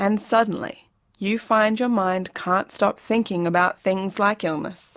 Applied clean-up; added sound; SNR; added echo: none; none; none; none.